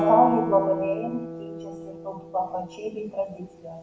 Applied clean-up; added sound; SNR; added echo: none; Guitar; 7 dB; none.